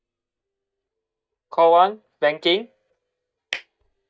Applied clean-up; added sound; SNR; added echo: neural mask model DeepFilterNet 3.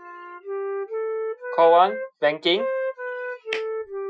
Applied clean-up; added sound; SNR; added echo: classical method Wiener filter.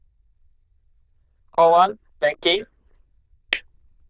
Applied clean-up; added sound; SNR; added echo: neural diffusion model UNIVERSE++.